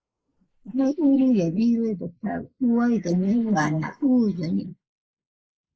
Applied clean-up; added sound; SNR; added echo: neural mask model Resemble Enhance denoiser.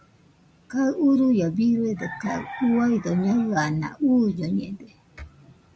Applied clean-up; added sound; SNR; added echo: none; none; none; none.